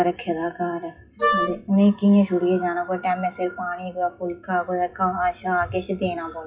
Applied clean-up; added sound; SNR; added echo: classical method WPE with log-MMSE.